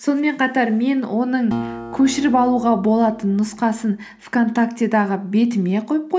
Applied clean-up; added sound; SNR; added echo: none; Acoustic guitar; 15 dB; none.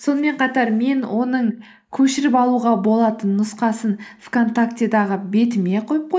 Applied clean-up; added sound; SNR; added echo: neural mask model Resemble Enhance denoiser.